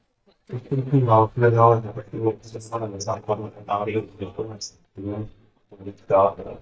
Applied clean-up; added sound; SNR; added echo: neural mask model DeepFilterNet 3.